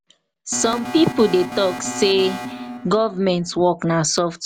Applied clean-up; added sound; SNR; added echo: none; Alarm; 10 dB; none.